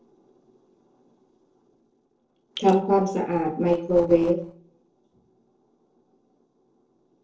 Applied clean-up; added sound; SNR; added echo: neural separator model SepFormer DNS4.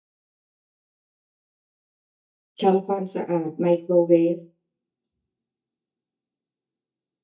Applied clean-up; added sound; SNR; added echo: neural mask model DeepFilterNet 3.